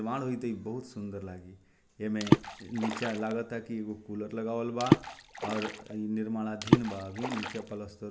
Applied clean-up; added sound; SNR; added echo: none; Water / Splash, splatter; -4 dB; none.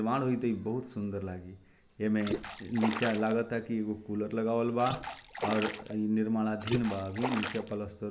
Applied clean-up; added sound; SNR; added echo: neural mask model Resemble Enhance denoiser.